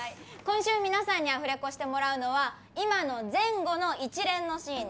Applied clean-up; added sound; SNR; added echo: none; none; none; none.